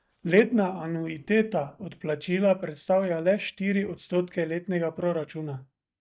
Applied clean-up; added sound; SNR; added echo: neural mask model DeepFilterNet 3.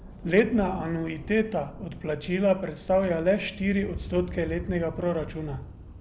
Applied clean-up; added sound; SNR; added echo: none; Thunder; 13 dB; none.